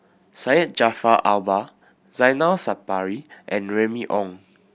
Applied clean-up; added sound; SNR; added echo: none; none; none; none.